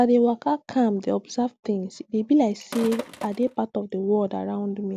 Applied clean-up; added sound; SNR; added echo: none; Sink (filling or washing); 15 dB; none.